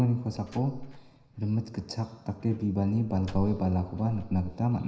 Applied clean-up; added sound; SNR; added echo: none; Slam; 15 dB; reverberation time 0.9 s.